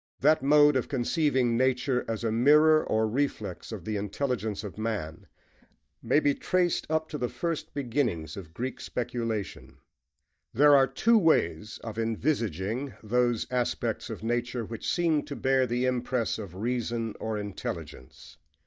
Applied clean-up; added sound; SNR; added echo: neural mask model DeepFilterNet 3.